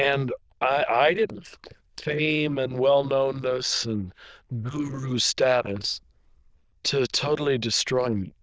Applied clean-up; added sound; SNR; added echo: neural diffusion model UNIVERSE++.